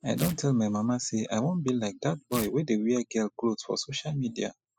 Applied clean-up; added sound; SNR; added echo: classical method spectral subtraction.